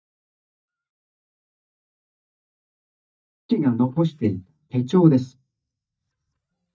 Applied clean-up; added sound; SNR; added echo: neural mask model DeepFilterNet 3.